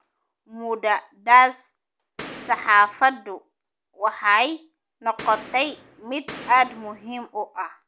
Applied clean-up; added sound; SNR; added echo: none; Boom; 17 dB; none.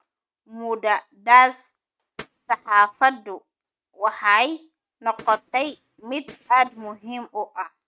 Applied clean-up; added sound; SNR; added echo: neural mask model RNNoise.